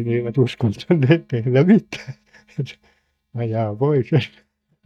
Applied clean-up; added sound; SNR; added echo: neural mask model DeepFilterNet 3.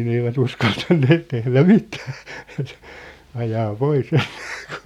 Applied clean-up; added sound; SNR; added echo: none; none; none; none.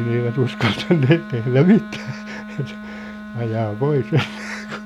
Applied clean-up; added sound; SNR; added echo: none; Wind instrument, woodwind instrument; 13 dB; none.